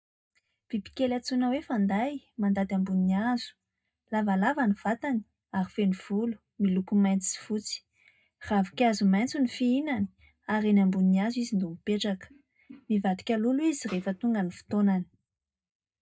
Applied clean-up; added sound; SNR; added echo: neural mask model DeepFilterNet 3.